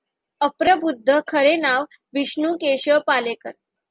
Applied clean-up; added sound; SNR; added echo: none; none; none; none.